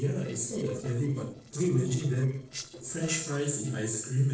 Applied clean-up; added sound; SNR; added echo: neural separator model SepFormer DNS4.